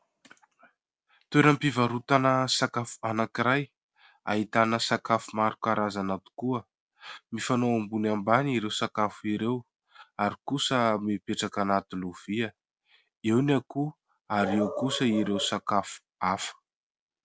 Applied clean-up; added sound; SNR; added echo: none; none; none; none.